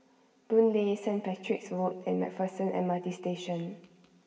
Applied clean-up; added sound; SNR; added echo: none; none; none; reverberation time 1.6 s.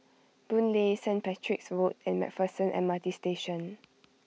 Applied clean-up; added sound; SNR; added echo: none; none; none; none.